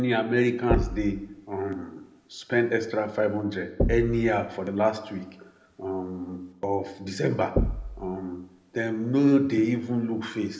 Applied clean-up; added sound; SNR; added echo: none; Knock; 7 dB; reverberation time 0.7 s.